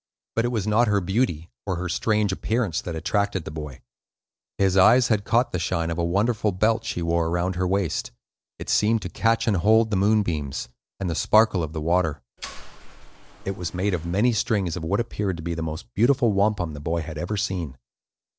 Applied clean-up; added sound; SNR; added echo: neural separator model SepFormer DNS4.